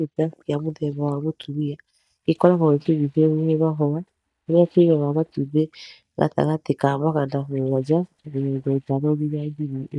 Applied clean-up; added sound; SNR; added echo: neural mask model DeepFilterNet 3.